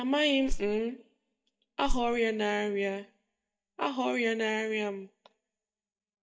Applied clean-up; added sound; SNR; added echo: neural mask model DeepFilterNet 3.